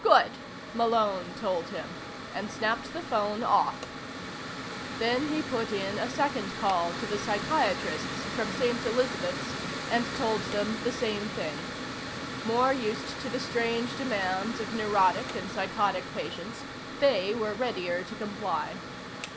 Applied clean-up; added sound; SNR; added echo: none; Mechanical fan; 7 dB; none.